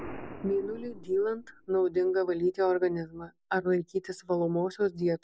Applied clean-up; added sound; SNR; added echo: none; Explosion; 18 dB; none.